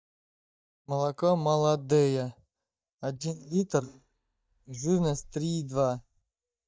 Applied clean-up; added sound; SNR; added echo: neural mask model DeepFilterNet 3.